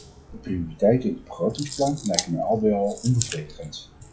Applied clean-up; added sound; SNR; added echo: classical method log-MMSE.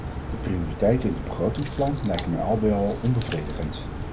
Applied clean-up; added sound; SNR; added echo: none; Crack; 5 dB; none.